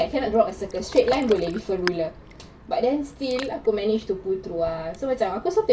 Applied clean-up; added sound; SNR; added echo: none; Ocean; 16 dB; reverberation time 0.1 s.